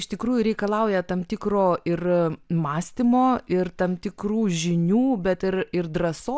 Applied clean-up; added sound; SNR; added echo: none; none; none; none.